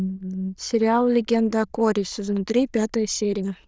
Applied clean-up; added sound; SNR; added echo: neural diffusion model UNIVERSE++.